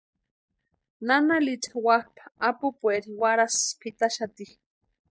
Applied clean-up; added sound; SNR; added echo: neural mask model DeepFilterNet 3.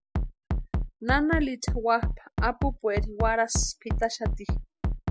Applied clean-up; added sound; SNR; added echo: none; Bass drum; 0 dB; none.